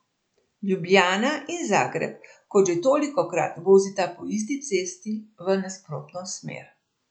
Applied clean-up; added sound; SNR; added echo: none; none; none; none.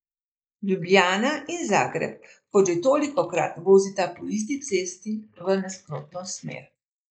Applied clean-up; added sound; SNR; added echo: neural mask model Resemble Enhance denoiser.